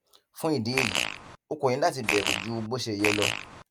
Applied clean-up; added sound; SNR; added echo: none; Fart; 0 dB; none.